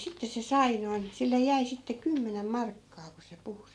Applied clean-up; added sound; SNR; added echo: none; none; none; none.